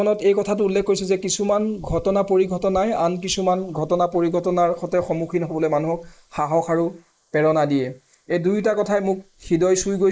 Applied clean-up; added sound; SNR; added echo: neural mask model Resemble Enhance denoiser.